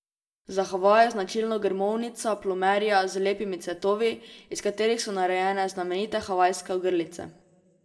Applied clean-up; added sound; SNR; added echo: none; none; none; reverberation time 0.5 s.